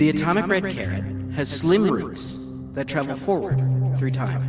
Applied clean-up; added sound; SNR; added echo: none; none; none; none.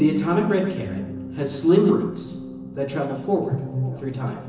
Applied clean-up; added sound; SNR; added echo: none; none; none; reverberation time 0.8 s.